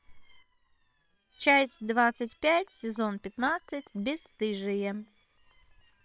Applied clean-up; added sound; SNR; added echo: neural separator model SepFormer WHAM!.